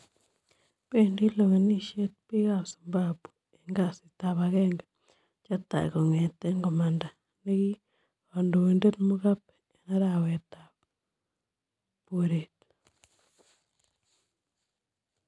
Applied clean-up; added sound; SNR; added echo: none; none; none; none.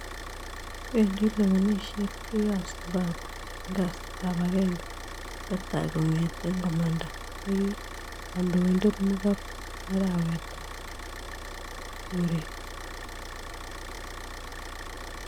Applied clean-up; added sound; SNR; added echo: none; Idling / Car; 8 dB; none.